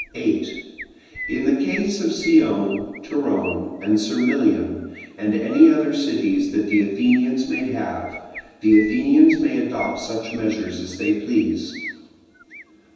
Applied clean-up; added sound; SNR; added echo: none; Chirp, tweet; 17 dB; reverberation time 1.1 s.